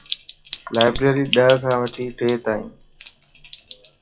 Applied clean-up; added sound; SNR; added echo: classical method WPE with log-MMSE.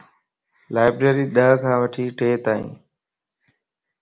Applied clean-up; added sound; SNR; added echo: none; none; none; none.